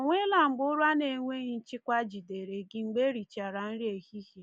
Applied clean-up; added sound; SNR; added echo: none; none; none; none.